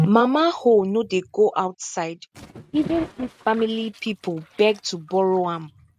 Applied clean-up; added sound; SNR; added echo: neural mask model RNNoise.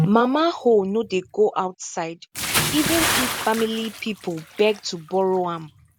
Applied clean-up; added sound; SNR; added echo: none; Bathtub (filling or washing) / Splash, splatter; 7 dB; none.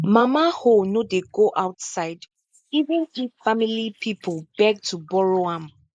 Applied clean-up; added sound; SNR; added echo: neural mask model Resemble Enhance denoiser.